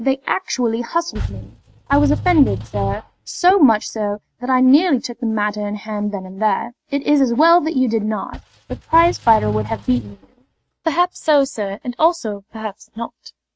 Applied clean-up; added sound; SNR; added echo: neural mask model RNNoise.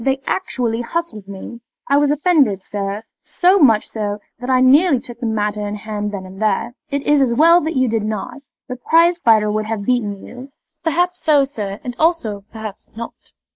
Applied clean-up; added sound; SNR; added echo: neural mask model Resemble Enhance denoiser.